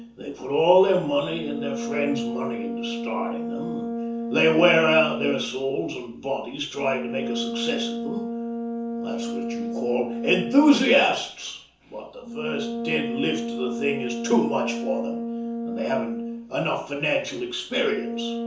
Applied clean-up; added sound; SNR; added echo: none; Brass instrument; 6 dB; reverberation time 0.9 s.